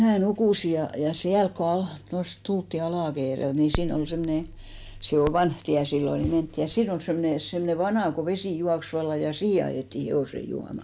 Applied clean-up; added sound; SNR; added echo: none; Crackle; 12 dB; none.